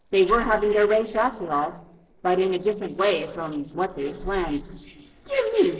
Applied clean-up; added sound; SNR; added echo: neural separator model SepFormer DNS4.